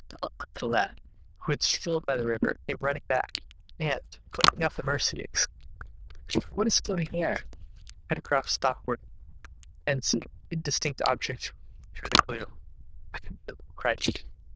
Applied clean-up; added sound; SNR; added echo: neural diffusion model UNIVERSE++.